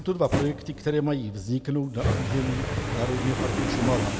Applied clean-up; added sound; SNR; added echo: none; Fire; 2 dB; none.